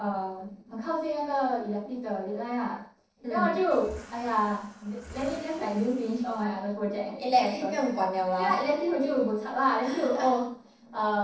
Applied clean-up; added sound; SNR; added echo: neural separator model SepFormer DNS4.